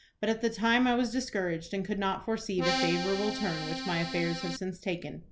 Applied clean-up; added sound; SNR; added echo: none; Accordion; 3 dB; none.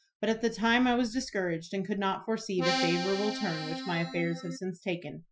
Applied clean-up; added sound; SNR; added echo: classical method Wiener filter.